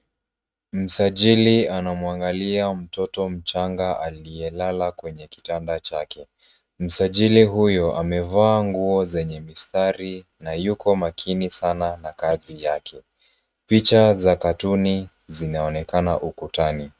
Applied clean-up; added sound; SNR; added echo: neural mask model RNNoise.